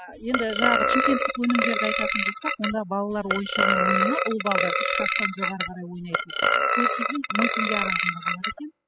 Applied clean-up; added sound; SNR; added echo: classical method spectral subtraction.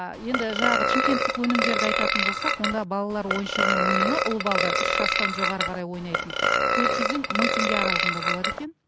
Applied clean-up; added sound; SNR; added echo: none; Burping, eructation; -5 dB; none.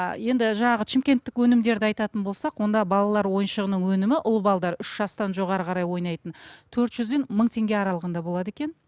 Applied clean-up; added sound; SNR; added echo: none; none; none; none.